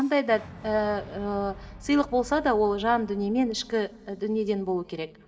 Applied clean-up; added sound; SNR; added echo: none; Boom; 20 dB; reverberation time 2.8 s.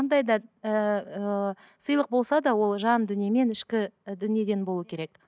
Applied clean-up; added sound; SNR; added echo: none; none; none; none.